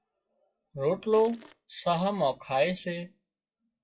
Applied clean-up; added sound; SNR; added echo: classical method WPE with log-MMSE.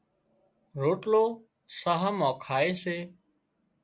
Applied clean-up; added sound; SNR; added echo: none; none; none; none.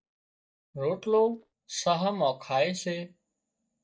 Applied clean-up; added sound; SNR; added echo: neural mask model DeepFilterNet 3.